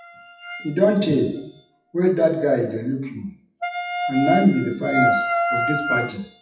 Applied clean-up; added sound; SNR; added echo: classical method WPE with log-MMSE.